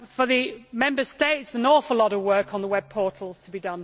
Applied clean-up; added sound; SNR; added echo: none; none; none; none.